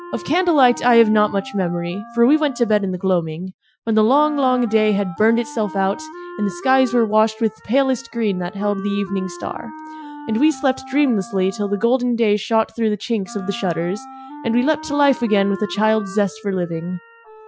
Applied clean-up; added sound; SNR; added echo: classical method Wiener filter.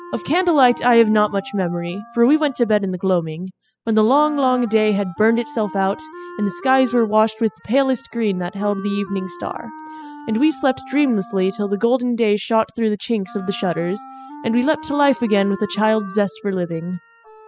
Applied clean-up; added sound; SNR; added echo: classical method spectral subtraction.